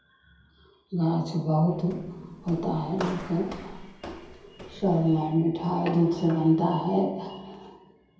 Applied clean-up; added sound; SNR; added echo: none; Walk, footsteps; 15 dB; reverberation time 0.8 s.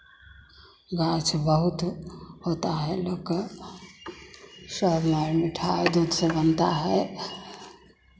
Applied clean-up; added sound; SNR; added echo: none; none; none; none.